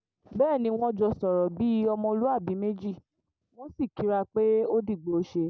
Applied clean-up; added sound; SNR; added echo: none; none; none; none.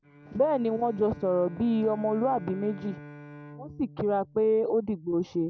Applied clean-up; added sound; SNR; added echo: none; Bowed string instrument; 19 dB; none.